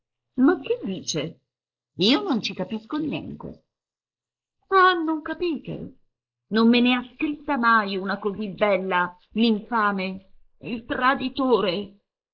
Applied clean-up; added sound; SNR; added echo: neural mask model Resemble Enhance denoiser.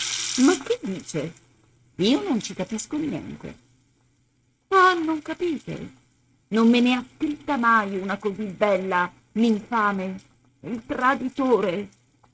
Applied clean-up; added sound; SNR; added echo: neural mask model RNNoise.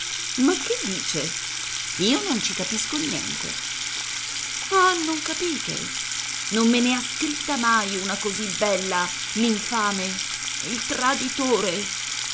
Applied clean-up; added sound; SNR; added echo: none; Sink (filling or washing) / Water tap, faucet; 3 dB; none.